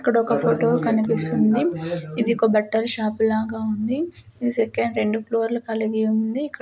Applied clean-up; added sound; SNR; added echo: none; none; none; none.